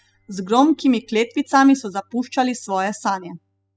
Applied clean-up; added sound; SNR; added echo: classical method spectral subtraction.